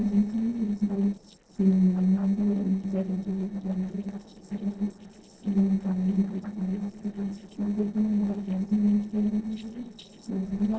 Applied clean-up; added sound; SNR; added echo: neural separator model SepFormer DNS4.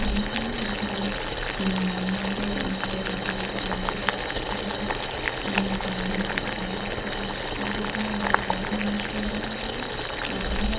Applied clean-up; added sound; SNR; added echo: none; Boiling; -4 dB; reverberation time 0.9 s.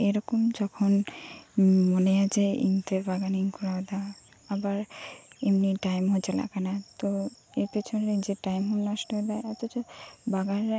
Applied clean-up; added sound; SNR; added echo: none; none; none; none.